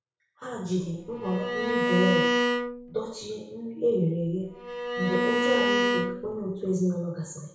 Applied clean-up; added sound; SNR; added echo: none; Bowed string instrument; -2 dB; reverberation time 0.6 s.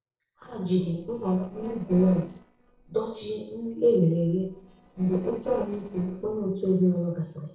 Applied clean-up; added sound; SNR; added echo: neural separator model SepFormer DNS4.